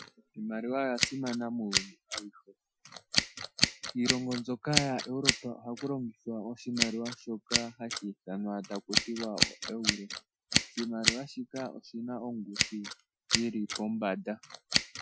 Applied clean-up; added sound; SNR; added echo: classical method Wiener filter.